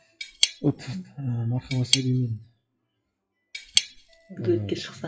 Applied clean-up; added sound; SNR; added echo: classical method WPE with log-MMSE.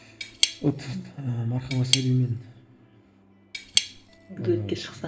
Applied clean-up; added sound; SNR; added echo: none; Cutlery, silverware / Tap; 1 dB; reverberation time 0.7 s.